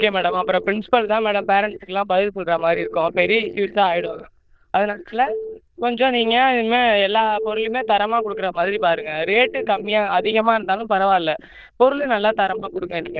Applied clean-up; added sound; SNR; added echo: neural diffusion model UNIVERSE++.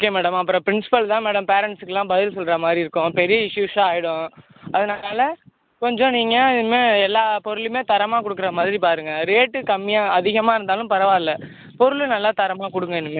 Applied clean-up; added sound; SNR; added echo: none; none; none; none.